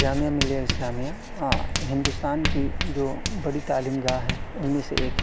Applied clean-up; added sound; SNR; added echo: none; Writing; 0 dB; none.